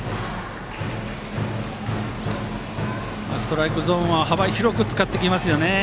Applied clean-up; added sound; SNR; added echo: none; none; none; none.